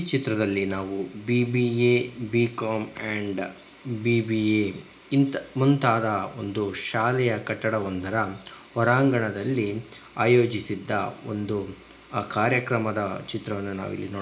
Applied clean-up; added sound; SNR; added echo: none; none; none; reverberation time 0.4 s.